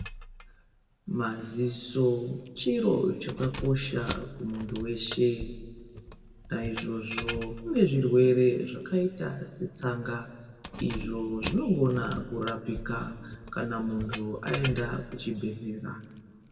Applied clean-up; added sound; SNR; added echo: none; Keys jangling; 12 dB; reverberation time 1.5 s.